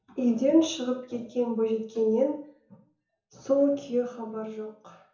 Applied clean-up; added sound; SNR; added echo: none; none; none; reverberation time 0.7 s.